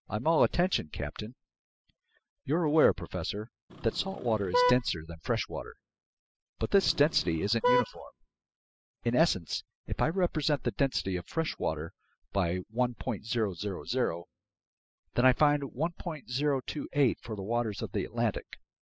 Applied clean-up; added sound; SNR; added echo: classical method spectral subtraction.